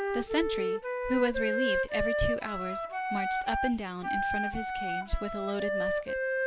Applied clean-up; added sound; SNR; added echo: none; Wind instrument, woodwind instrument; -2 dB; none.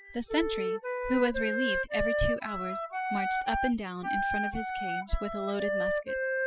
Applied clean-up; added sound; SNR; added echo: classical method spectral subtraction.